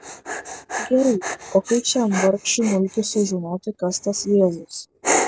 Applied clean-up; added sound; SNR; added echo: neural mask model Resemble Enhance denoiser.